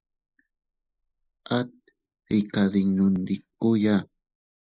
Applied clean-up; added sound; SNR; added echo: neural mask model Resemble Enhance denoiser.